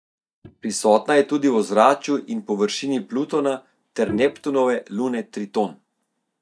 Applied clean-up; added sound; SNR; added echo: neural mask model DeepFilterNet 3.